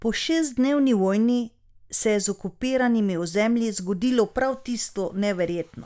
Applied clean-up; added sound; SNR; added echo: none; none; none; none.